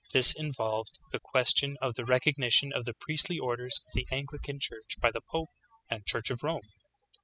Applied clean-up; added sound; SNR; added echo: classical method spectral subtraction.